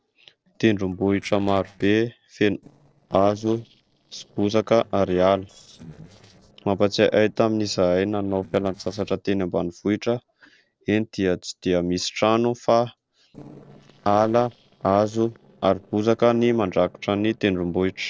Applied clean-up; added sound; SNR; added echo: neural separator model SepFormer DNS4.